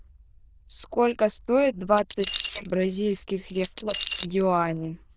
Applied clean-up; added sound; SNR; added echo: neural diffusion model UNIVERSE++.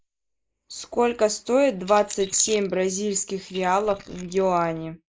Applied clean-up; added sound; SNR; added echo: neural mask model Resemble Enhance denoiser.